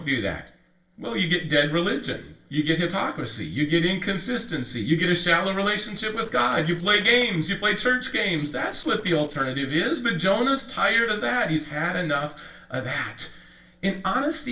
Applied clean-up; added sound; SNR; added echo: neural separator model SepFormer DNS4.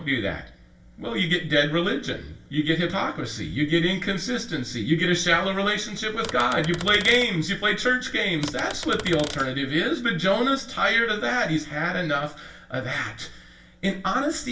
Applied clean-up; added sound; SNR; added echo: none; Typewriter; 12 dB; reverberation time 0.3 s.